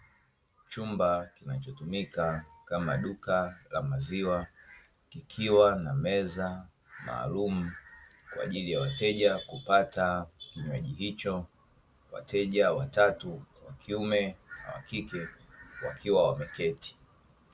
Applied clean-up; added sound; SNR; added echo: none; none; none; none.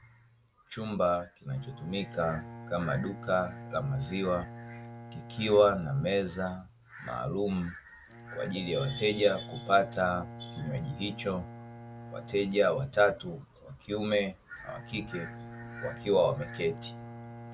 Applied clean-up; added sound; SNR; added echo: none; Bowed string instrument; 15 dB; none.